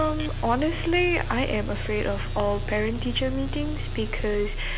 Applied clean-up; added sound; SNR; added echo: none; Bus; 3 dB; none.